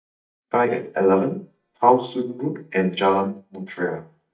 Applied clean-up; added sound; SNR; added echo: neural mask model DeepFilterNet 3.